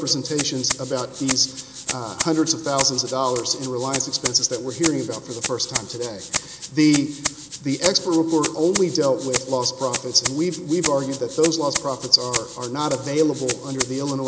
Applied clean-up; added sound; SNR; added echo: none; Rattle (instrument); 7 dB; none.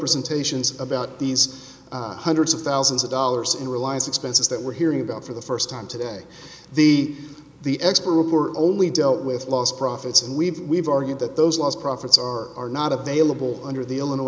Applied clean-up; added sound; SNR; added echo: none; none; none; none.